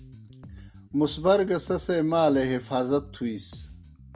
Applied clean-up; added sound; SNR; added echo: none; Bass guitar; 19 dB; none.